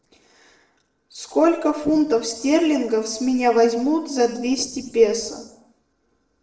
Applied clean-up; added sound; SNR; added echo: neural separator model SepFormer DNS4.